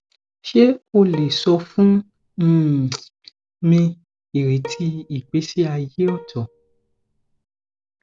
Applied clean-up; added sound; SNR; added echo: none; Bowed string instrument; 18 dB; none.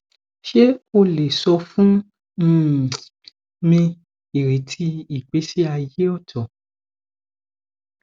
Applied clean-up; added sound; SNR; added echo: none; none; none; none.